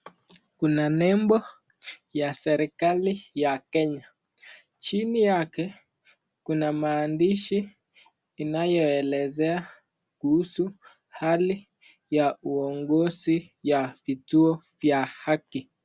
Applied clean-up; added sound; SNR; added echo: none; none; none; none.